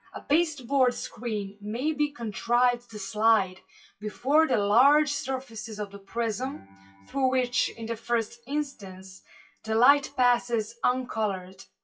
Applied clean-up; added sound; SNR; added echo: classical method WPE with log-MMSE.